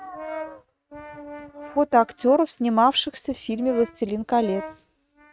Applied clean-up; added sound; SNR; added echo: neural mask model RNNoise.